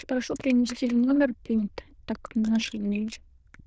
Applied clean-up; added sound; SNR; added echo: neural diffusion model UNIVERSE++.